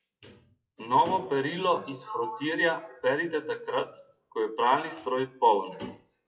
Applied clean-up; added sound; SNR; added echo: classical method WPE with log-MMSE.